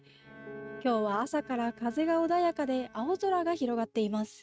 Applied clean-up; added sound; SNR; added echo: neural mask model RNNoise.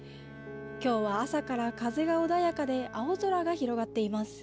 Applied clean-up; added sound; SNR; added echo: none; Bowed string instrument + Piano; 13 dB; none.